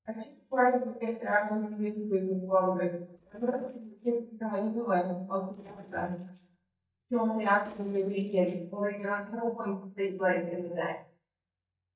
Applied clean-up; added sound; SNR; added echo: neural mask model DeepFilterNet 3.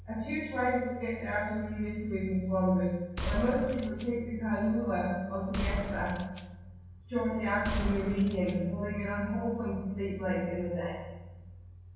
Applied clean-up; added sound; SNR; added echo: none; Gunshot, gunfire; 6 dB; reverberation time 1.3 s.